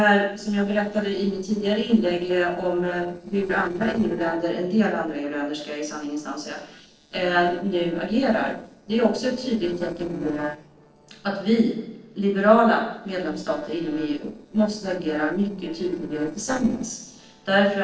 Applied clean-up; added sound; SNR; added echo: neural separator model SepFormer DNS4.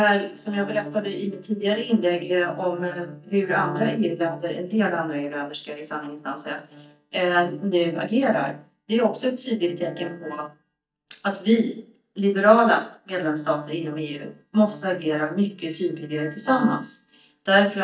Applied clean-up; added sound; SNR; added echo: neural mask model DeepFilterNet 3.